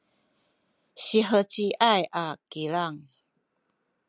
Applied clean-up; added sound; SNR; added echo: none; none; none; none.